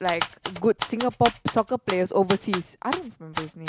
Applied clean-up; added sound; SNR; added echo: none; Typewriter; 4 dB; none.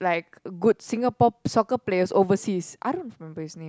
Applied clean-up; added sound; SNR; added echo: none; none; none; none.